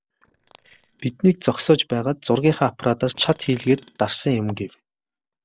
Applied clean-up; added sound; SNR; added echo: neural separator model SepFormer DNS4.